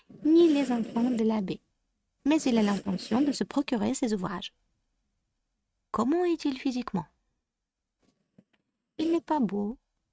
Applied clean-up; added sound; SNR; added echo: neural mask model RNNoise.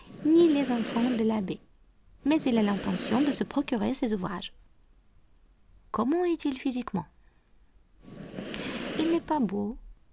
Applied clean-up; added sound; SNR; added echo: none; Breathing; 9 dB; none.